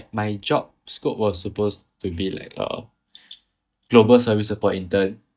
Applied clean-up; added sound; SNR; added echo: neural mask model DeepFilterNet 3.